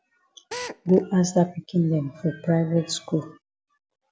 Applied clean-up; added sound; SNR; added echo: none; Drill; 12 dB; none.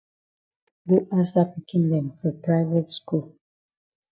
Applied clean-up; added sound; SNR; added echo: neural mask model DeepFilterNet 3.